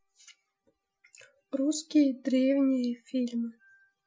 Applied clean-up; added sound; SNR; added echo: classical method Wiener filter.